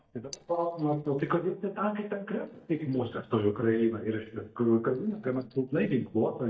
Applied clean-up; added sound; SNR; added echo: neural mask model DeepFilterNet 3.